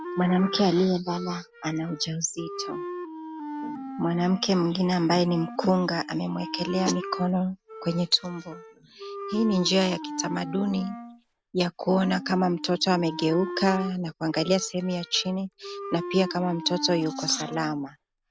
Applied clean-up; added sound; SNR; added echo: none; Wind instrument, woodwind instrument; 11 dB; none.